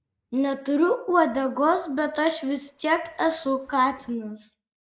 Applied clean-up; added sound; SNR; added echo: neural mask model Resemble Enhance denoiser.